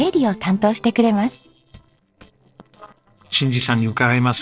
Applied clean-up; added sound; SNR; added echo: neural separator model SepFormer DNS4.